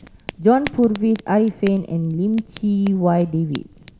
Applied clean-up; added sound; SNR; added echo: none; Fire; 19 dB; none.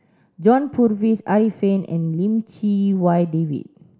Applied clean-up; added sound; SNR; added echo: none; none; none; none.